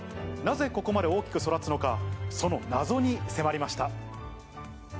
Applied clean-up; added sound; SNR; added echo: none; none; none; none.